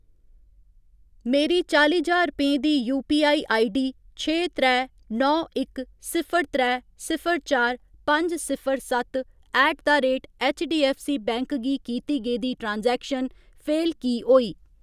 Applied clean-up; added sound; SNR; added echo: none; none; none; none.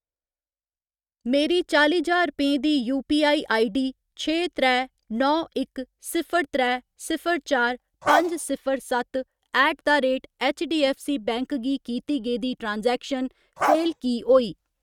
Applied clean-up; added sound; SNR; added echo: neural mask model RNNoise.